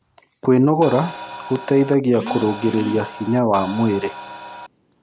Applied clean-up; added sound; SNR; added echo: none; Crash cymbal; 14 dB; none.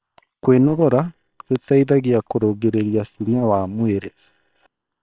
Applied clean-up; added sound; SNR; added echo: neural separator model SepFormer WHAM!.